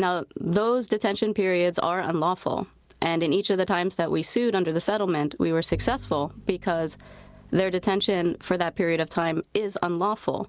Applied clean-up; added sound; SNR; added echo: none; Bowed string instrument; 17 dB; none.